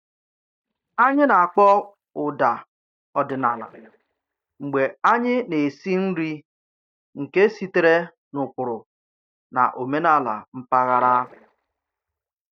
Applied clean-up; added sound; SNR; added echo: neural mask model DeepFilterNet 3.